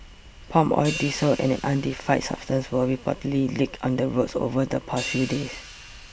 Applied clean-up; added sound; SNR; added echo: none; Hi-hat; 16 dB; none.